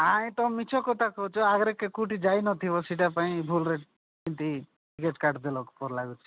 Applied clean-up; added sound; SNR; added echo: none; none; none; none.